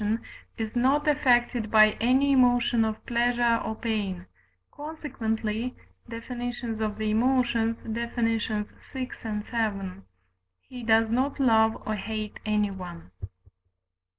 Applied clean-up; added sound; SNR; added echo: none; none; none; none.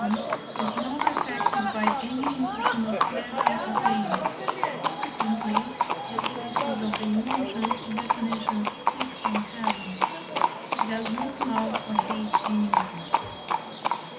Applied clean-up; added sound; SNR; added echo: none; Livestock, farm animals, working animals; -4 dB; reverberation time 0.4 s.